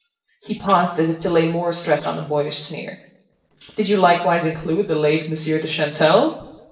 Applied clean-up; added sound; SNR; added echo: neural separator model SepFormer DNS4.